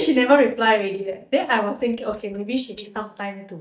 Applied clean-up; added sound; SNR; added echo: neural mask model DeepFilterNet 3.